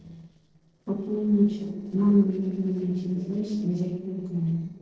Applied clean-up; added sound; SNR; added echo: neural separator model SepFormer DNS4.